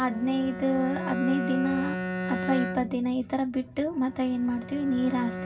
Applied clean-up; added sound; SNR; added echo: none; Bowed string instrument; 7 dB; reverberation time 0.4 s.